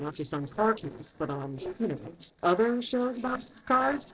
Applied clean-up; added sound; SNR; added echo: neural separator model SepFormer DNS4.